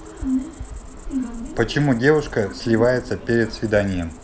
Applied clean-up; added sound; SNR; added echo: none; Cricket; 15 dB; none.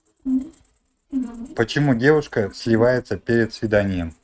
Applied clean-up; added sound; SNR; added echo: neural mask model RNNoise.